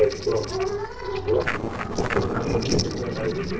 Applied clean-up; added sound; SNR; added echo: neural separator model SepFormer DNS4.